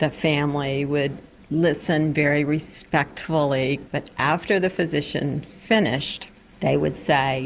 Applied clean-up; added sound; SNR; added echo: none; none; none; none.